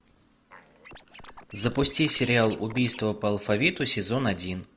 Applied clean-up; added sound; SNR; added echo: none; Scratching (performance technique); 20 dB; none.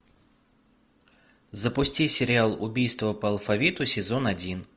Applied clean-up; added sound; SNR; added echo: none; none; none; none.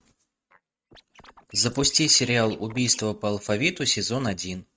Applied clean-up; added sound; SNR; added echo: neural mask model RNNoise.